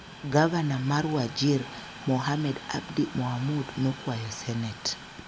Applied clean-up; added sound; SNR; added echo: none; Train; 14 dB; none.